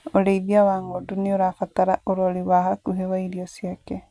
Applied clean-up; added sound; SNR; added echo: none; none; none; none.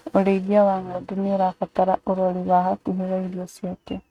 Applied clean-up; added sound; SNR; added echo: neural mask model RNNoise.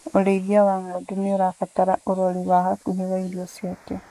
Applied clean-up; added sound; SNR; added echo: neural mask model Resemble Enhance denoiser.